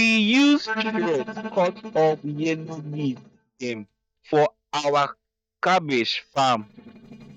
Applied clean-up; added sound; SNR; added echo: neural mask model DeepFilterNet 3.